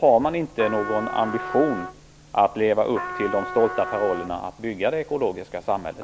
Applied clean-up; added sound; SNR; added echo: none; Trumpet; 10 dB; none.